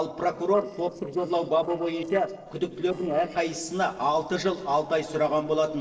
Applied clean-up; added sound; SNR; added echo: neural separator model SepFormer DNS4.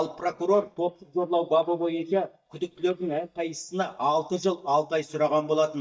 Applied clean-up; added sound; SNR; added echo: neural mask model DeepFilterNet 3.